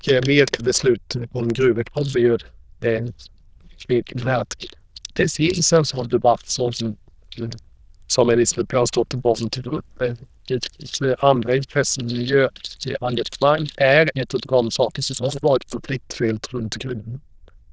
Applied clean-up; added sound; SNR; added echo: neural diffusion model UNIVERSE++.